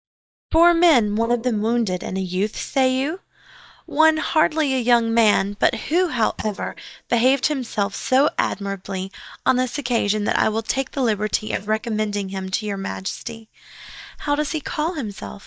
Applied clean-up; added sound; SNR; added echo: neural mask model DeepFilterNet 3.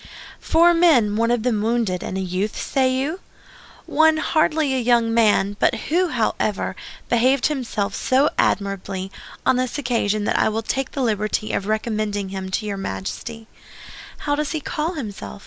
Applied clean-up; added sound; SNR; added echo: none; none; none; none.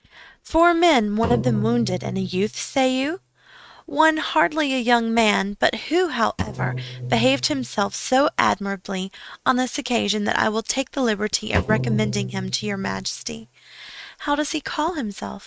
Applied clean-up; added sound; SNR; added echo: neural mask model RNNoise.